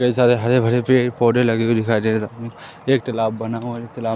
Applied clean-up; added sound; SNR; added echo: none; none; none; none.